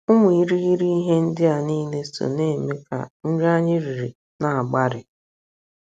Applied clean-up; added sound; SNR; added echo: none; none; none; none.